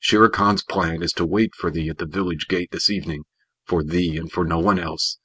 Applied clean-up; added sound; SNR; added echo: none; none; none; none.